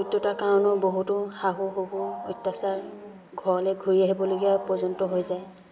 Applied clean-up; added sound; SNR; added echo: none; Wild animals; 15 dB; reverberation time 1.7 s.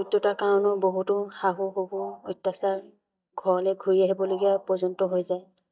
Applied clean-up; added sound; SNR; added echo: neural mask model DeepFilterNet 3.